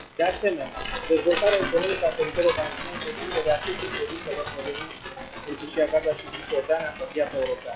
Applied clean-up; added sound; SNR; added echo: classical method log-MMSE.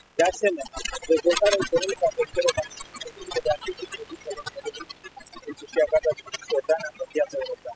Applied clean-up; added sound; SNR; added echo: classical method spectral subtraction.